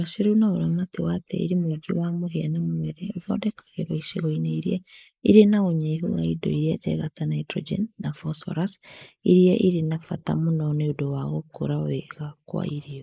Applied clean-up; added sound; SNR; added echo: neural mask model Resemble Enhance denoiser.